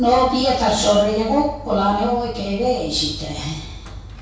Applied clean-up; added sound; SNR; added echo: none; Slam; 20 dB; reverberation time 0.6 s.